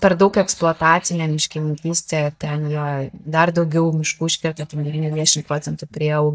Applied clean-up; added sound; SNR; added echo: neural mask model DeepFilterNet 3.